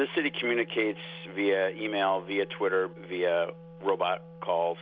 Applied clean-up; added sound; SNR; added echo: none; Wind instrument, woodwind instrument; 18 dB; none.